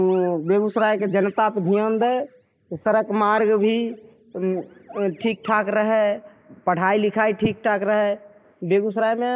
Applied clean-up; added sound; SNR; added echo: neural mask model Resemble Enhance denoiser.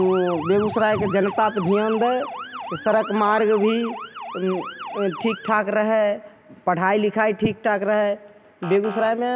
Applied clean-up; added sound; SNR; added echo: none; Motor vehicle (road) / Siren; 13 dB; none.